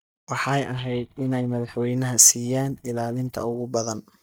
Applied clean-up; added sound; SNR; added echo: neural mask model DeepFilterNet 3.